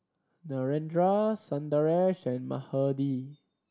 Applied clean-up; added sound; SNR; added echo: none; none; none; none.